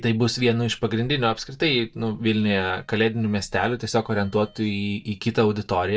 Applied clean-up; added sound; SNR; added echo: neural mask model DeepFilterNet 3.